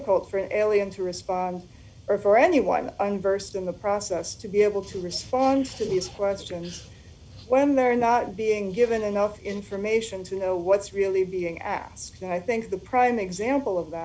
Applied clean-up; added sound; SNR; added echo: none; none; none; none.